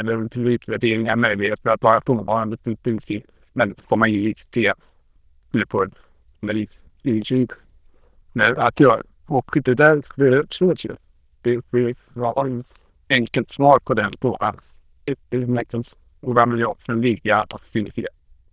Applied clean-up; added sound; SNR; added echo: neural diffusion model UNIVERSE++.